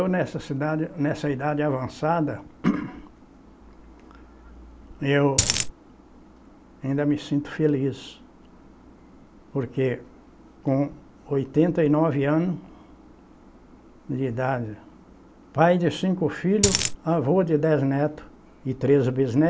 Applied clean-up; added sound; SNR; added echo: none; Coin (dropping); -3 dB; none.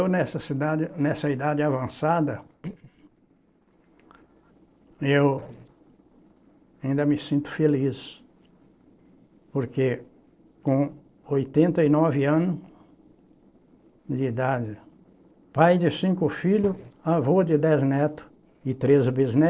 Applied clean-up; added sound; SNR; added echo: neural separator model SepFormer DNS4.